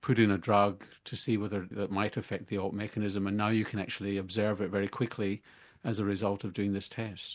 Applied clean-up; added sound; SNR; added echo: none; none; none; none.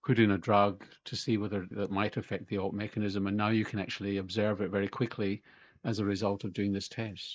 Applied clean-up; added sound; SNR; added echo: neural mask model Resemble Enhance denoiser.